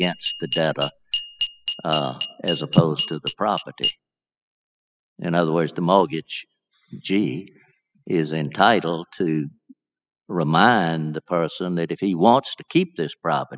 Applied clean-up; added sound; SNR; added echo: classical method spectral subtraction.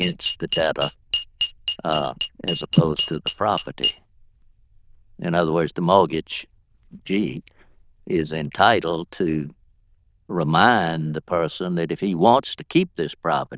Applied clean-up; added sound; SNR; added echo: neural diffusion model UNIVERSE++.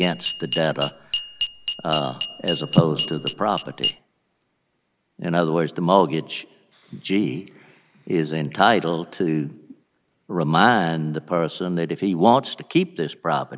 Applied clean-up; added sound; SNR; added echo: none; Glass; 7 dB; none.